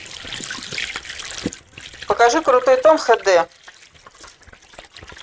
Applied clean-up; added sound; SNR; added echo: neural mask model RNNoise.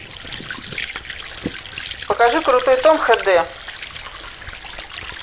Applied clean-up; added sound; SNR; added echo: none; Sink (filling or washing) / Water; 10 dB; none.